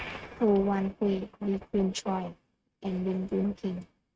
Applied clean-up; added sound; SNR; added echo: neural mask model RNNoise.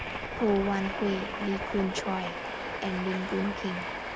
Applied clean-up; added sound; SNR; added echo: none; Train; 4 dB; none.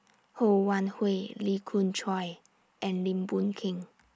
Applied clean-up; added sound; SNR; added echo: none; none; none; none.